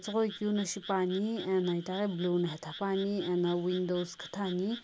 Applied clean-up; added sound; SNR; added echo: none; Frog; 16 dB; none.